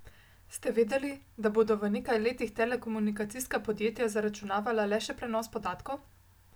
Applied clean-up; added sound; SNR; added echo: none; none; none; none.